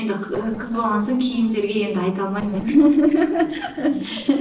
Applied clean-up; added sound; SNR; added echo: neural separator model SepFormer DNS4.